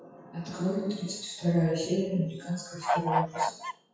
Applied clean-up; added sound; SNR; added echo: classical method WPE with log-MMSE.